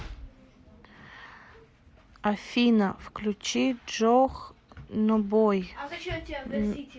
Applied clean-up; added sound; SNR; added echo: none; none; none; none.